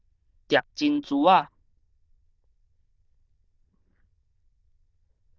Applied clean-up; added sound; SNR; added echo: neural diffusion model UNIVERSE++.